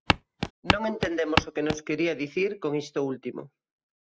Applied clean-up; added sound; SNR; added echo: none; Walk, footsteps; -3 dB; none.